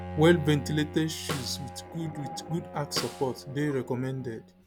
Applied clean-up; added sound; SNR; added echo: none; Bowed string instrument + Snare drum; 10 dB; none.